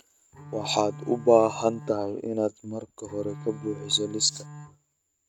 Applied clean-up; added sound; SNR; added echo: neural mask model RNNoise.